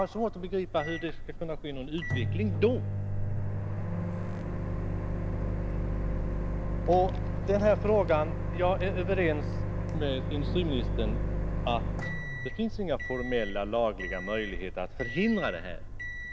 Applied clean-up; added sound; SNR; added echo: none; Microwave oven; 0 dB; none.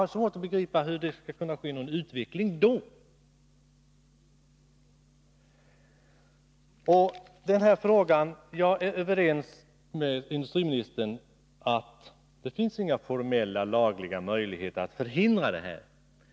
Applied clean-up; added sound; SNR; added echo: none; none; none; none.